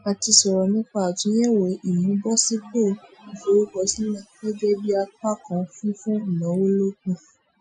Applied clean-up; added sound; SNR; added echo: classical method Wiener filter.